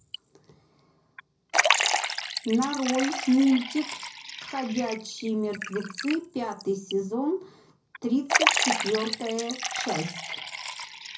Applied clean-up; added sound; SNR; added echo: none; Liquid; 1 dB; reverberation time 0.4 s.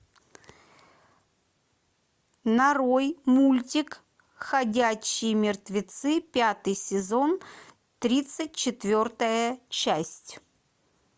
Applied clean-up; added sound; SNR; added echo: none; none; none; none.